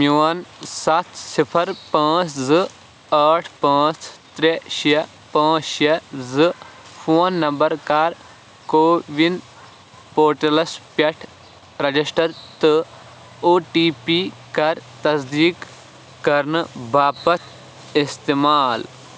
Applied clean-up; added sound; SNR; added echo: none; none; none; none.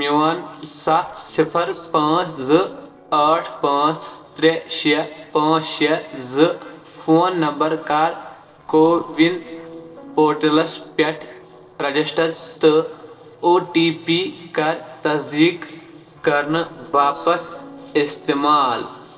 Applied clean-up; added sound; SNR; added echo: neural separator model SepFormer DNS4.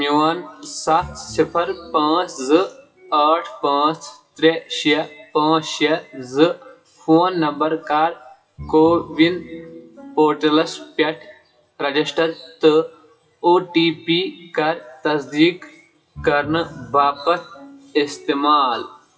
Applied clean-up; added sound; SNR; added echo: classical method WPE with log-MMSE.